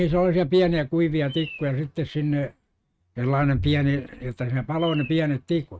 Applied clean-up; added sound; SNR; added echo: neural mask model RNNoise.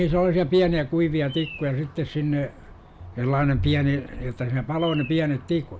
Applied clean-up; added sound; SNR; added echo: none; Bird vocalization, bird call, bird song; 15 dB; none.